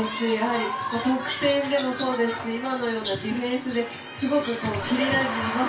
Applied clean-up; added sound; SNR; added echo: none; none; none; reverberation time 0.3 s.